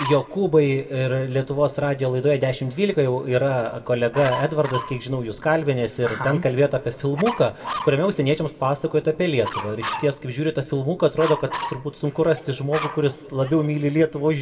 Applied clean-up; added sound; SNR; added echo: none; Dog; 14 dB; reverberation time 1.2 s.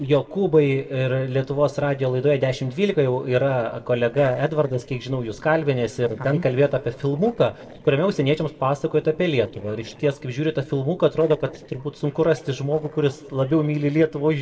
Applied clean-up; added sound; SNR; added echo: neural separator model SepFormer DNS4.